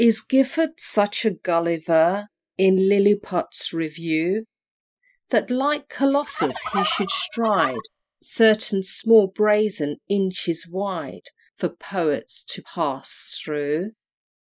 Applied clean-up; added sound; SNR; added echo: classical method spectral subtraction.